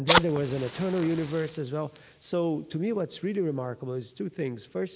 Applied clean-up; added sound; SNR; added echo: neural mask model Resemble Enhance denoiser.